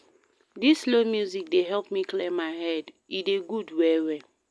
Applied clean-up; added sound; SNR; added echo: none; none; none; none.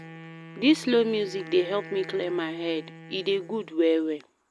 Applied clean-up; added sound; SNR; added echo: none; Wind instrument, woodwind instrument; 17 dB; none.